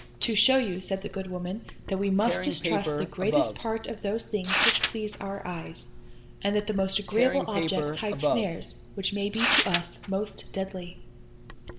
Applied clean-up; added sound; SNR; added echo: none; Tearing; 3 dB; reverberation time 1.5 s.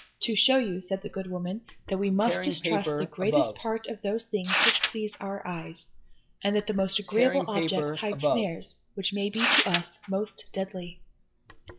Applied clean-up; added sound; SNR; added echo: classical method WPE with log-MMSE.